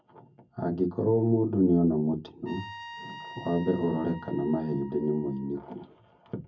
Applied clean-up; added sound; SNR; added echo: none; Trumpet; 17 dB; reverberation time 0.3 s.